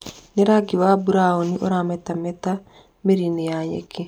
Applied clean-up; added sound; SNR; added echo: none; none; none; none.